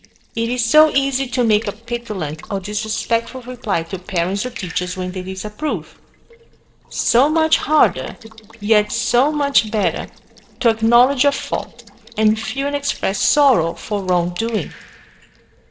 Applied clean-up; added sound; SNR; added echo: neural separator model SepFormer DNS4.